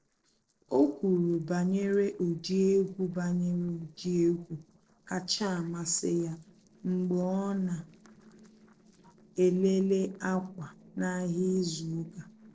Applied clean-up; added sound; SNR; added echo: neural separator model SepFormer DNS4.